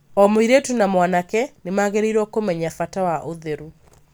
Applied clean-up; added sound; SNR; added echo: none; none; none; none.